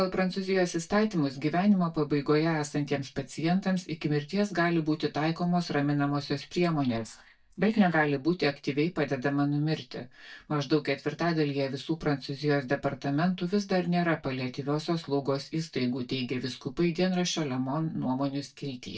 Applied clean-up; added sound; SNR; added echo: neural mask model DeepFilterNet 3.